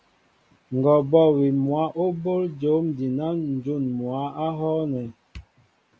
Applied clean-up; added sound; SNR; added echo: none; none; none; none.